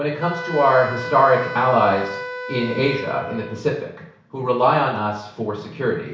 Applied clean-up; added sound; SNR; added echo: none; Wind instrument, woodwind instrument; 12 dB; reverberation time 0.6 s.